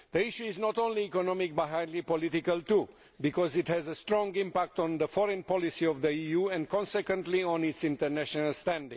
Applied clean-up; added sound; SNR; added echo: none; none; none; none.